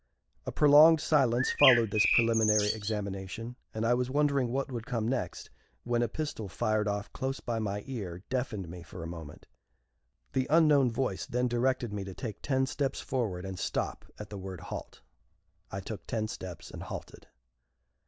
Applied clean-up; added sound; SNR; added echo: none; Bird; 0 dB; none.